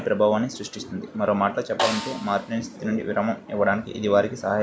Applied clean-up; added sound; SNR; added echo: none; Snare drum; 10 dB; none.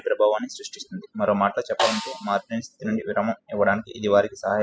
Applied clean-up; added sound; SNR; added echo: classical method spectral subtraction.